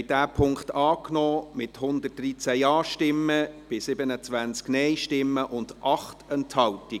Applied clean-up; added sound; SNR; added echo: none; none; none; none.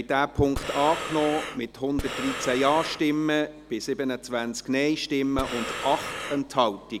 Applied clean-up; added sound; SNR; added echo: none; Breathing; 8 dB; none.